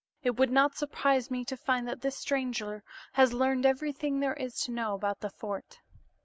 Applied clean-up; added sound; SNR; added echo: none; none; none; none.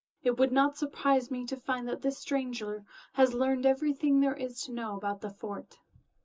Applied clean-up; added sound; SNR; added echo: none; none; none; reverberation time 0.2 s.